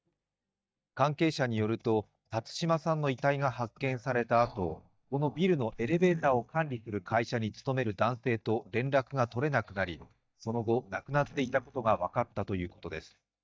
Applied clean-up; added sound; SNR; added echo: neural mask model DeepFilterNet 3.